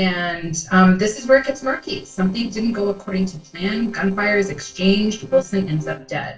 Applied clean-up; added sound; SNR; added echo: neural separator model SepFormer DNS4.